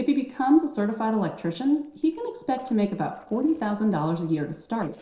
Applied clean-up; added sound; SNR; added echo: neural separator model SepFormer DNS4.